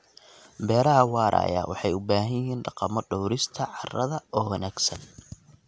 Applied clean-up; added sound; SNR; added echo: none; none; none; none.